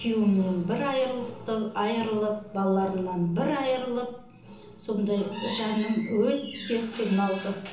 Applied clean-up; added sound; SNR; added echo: none; none; none; reverberation time 0.8 s.